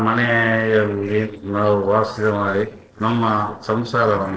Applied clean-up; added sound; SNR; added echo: neural separator model SepFormer DNS4.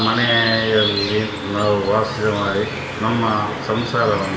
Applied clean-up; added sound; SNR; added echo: none; Bird; 8 dB; reverberation time 0.9 s.